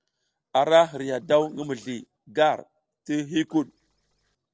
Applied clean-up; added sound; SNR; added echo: neural separator model SepFormer DNS4.